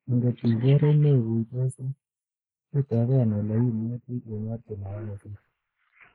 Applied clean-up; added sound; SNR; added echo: neural mask model Resemble Enhance denoiser.